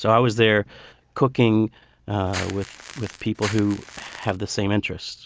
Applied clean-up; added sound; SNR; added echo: none; Crackle; 14 dB; none.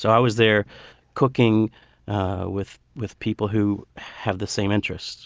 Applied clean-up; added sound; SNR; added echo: none; none; none; none.